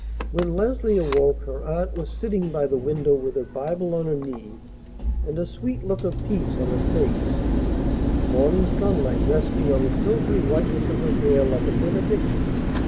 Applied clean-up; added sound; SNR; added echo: none; Mechanical fan; -1 dB; reverberation time 0.7 s.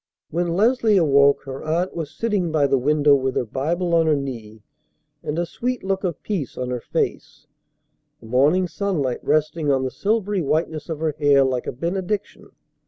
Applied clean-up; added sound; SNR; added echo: none; none; none; none.